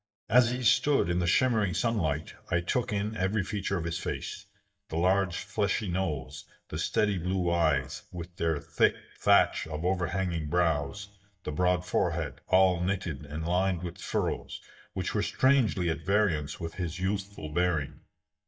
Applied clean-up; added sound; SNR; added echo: neural mask model DeepFilterNet 3.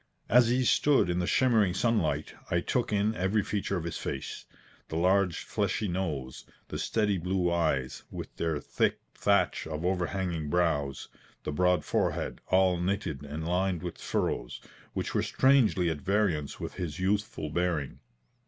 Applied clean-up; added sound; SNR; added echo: none; none; none; none.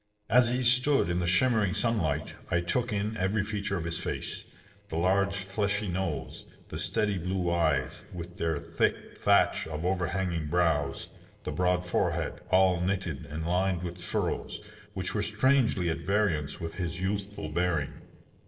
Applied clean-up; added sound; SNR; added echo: neural separator model SepFormer DNS4.